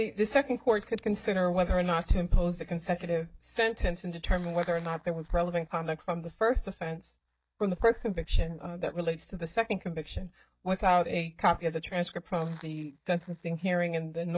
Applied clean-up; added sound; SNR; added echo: neural mask model DeepFilterNet 3.